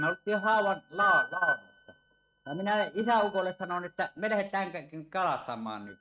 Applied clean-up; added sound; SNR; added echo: neural mask model RNNoise.